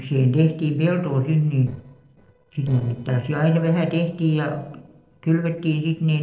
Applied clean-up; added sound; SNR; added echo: neural separator model SepFormer DNS4.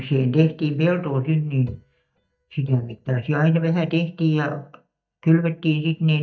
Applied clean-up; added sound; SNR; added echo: neural mask model DeepFilterNet 3.